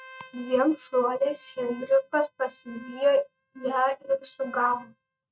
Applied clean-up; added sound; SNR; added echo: neural mask model RNNoise.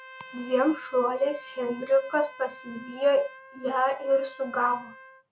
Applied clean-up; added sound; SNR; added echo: none; Trumpet; 19 dB; none.